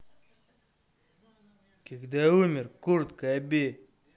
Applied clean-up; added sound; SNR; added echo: none; none; none; none.